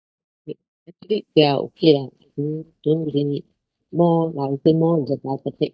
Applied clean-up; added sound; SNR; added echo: neural mask model DeepFilterNet 3.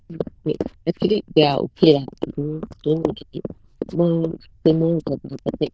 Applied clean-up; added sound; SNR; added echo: neural diffusion model UNIVERSE++.